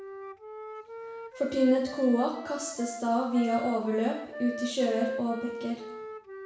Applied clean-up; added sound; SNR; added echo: none; Wind instrument, woodwind instrument; 10 dB; reverberation time 0.6 s.